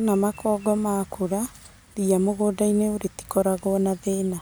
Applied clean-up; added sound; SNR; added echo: none; none; none; none.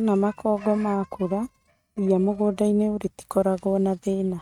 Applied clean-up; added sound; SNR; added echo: neural mask model RNNoise.